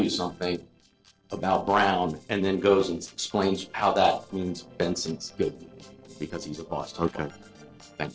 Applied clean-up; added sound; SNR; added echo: neural separator model SepFormer DNS4.